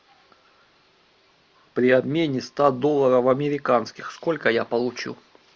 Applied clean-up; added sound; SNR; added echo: none; none; none; none.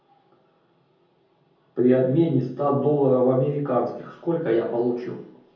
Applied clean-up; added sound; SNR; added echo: none; none; none; reverberation time 0.7 s.